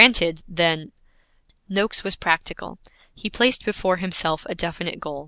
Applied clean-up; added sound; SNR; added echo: none; none; none; none.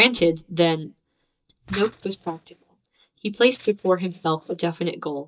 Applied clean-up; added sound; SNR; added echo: neural mask model DeepFilterNet 3.